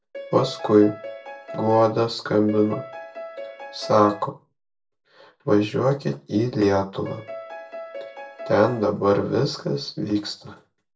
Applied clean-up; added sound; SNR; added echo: none; Piano; 13 dB; reverberation time 0.2 s.